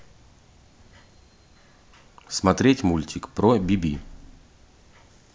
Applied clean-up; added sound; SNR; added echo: none; none; none; none.